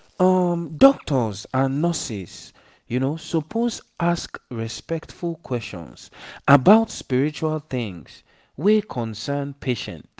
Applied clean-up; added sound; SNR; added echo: none; none; none; none.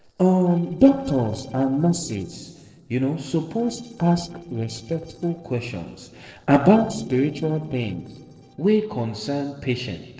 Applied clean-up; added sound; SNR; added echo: neural separator model SepFormer DNS4.